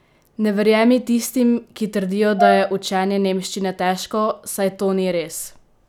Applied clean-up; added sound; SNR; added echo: none; Brass instrument; 4 dB; none.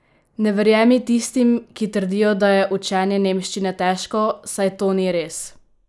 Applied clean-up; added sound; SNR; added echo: neural mask model Resemble Enhance denoiser.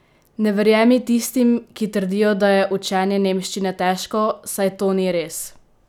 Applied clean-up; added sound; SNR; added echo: none; none; none; none.